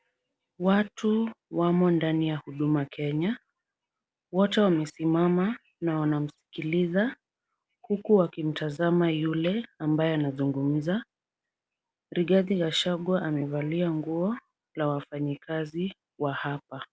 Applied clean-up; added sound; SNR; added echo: none; none; none; none.